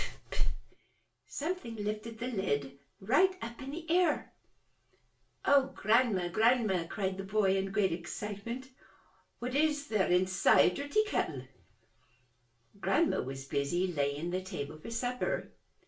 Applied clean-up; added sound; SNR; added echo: none; none; none; reverberation time 0.2 s.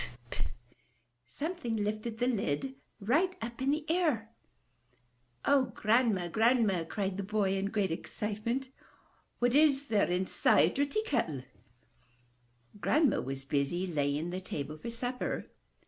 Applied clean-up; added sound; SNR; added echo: none; none; none; none.